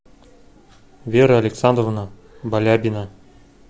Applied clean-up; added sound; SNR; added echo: none; none; none; none.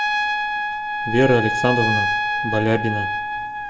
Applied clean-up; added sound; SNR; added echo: none; Trumpet; 0 dB; reverberation time 0.6 s.